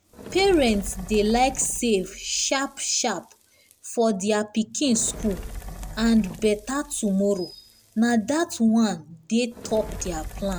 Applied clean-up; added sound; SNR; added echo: none; Fire; 15 dB; none.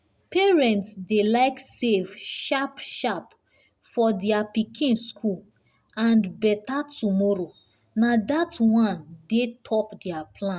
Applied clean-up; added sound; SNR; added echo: none; none; none; none.